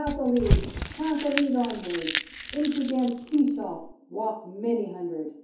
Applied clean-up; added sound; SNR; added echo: none; Crumpling, crinkling / Crushing; 2 dB; reverberation time 0.6 s.